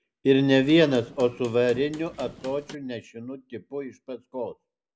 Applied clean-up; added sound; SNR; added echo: none; Hammer / Wood; 19 dB; none.